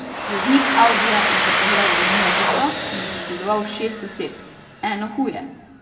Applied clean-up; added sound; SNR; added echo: none; Domestic sounds, home sounds; -2 dB; reverberation time 1.3 s.